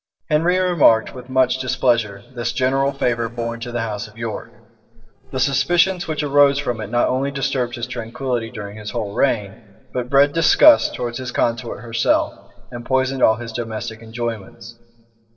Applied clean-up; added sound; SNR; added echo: neural separator model SepFormer DNS4.